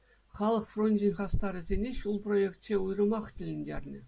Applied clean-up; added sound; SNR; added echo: none; none; none; none.